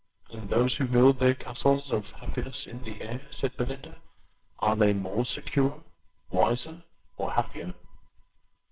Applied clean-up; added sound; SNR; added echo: neural separator model SepFormer WHAMR!.